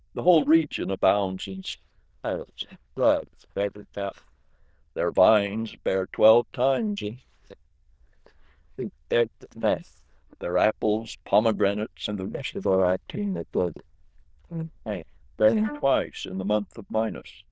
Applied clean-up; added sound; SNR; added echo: neural diffusion model UNIVERSE++.